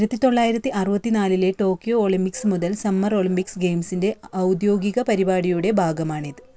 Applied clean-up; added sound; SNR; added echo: none; none; none; none.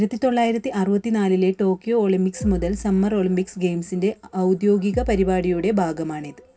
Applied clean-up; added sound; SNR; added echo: none; Bass drum; 13 dB; reverberation time 0.3 s.